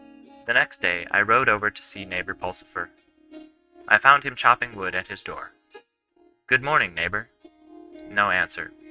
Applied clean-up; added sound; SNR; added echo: neural mask model RNNoise.